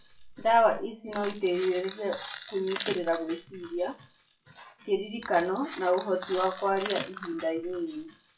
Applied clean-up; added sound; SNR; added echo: classical method WPE with log-MMSE.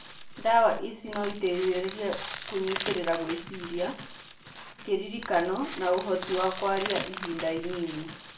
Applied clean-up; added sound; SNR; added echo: none; Crushing; 11 dB; reverberation time 0.4 s.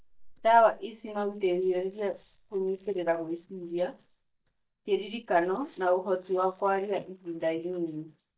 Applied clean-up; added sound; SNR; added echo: neural mask model DeepFilterNet 3.